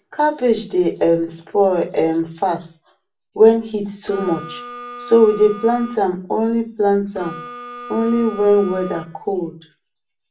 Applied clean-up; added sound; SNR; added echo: none; Harmonica; 15 dB; reverberation time 0.3 s.